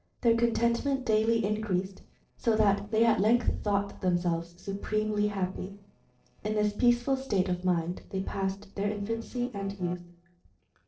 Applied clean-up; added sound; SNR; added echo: neural separator model SepFormer DNS4.